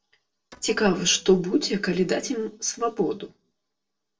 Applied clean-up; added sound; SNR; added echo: neural separator model SepFormer DNS4.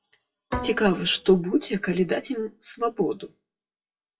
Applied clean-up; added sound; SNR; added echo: classical method WPE with log-MMSE.